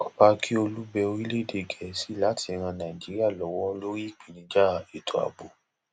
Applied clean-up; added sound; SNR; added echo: none; none; none; none.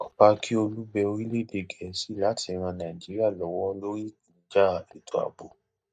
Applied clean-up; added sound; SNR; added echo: neural mask model DeepFilterNet 3.